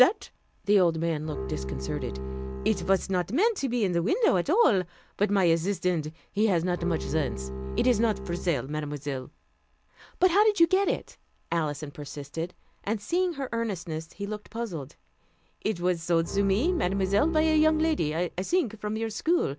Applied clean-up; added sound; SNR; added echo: none; Bowed string instrument; 7 dB; none.